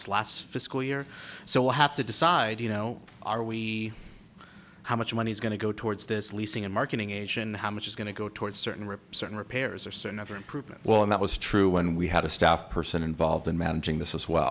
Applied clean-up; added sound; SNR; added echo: none; none; none; none.